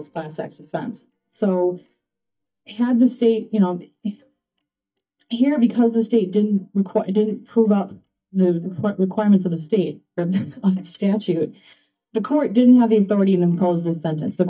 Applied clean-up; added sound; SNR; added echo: neural mask model DeepFilterNet 3.